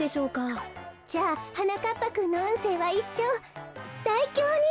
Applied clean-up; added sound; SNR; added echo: none; none; none; none.